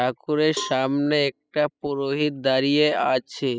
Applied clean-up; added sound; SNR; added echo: classical method spectral subtraction.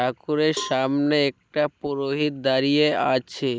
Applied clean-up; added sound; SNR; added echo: none; Cowbell; 17 dB; none.